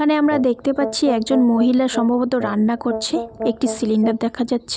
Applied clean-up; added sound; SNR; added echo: none; Brass instrument; 11 dB; none.